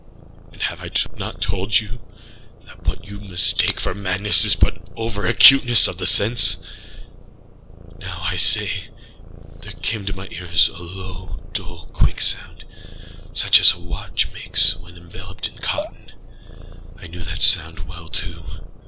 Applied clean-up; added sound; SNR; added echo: none; Liquid + Purr; 15 dB; none.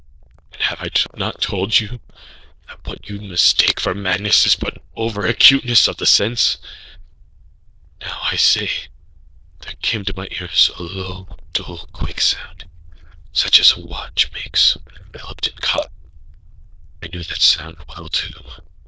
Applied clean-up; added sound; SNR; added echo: neural diffusion model UNIVERSE++.